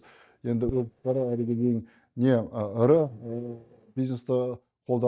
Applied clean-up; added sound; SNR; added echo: neural mask model DeepFilterNet 3.